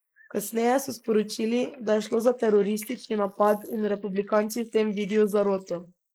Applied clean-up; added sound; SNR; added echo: neural mask model Resemble Enhance denoiser.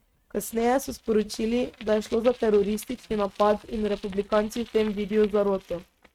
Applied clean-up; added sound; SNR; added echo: neural mask model RNNoise.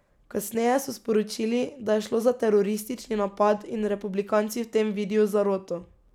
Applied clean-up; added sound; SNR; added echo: none; none; none; none.